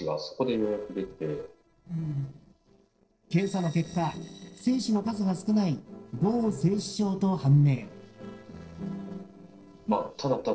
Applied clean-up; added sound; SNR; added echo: neural separator model SepFormer DNS4.